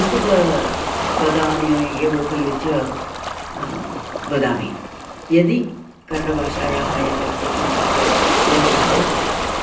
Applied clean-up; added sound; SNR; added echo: none; Ocean; 0 dB; reverberation time 0.6 s.